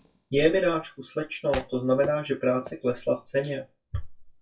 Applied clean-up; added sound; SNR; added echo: classical method WPE with log-MMSE.